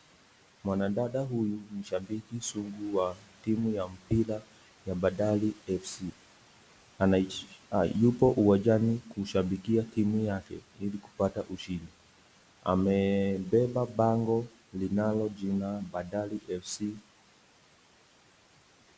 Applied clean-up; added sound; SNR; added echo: none; none; none; none.